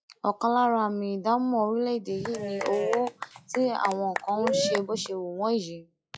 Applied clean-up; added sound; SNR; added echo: classical method log-MMSE.